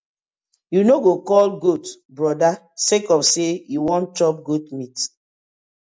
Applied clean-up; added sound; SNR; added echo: none; none; none; none.